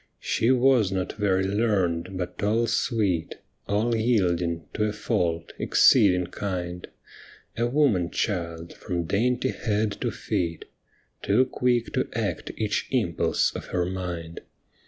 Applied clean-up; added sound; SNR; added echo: none; none; none; none.